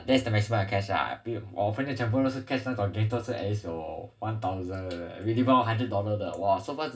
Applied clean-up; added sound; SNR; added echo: none; none; none; reverberation time 0.4 s.